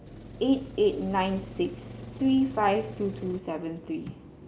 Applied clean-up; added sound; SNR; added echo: none; Engine; 14 dB; none.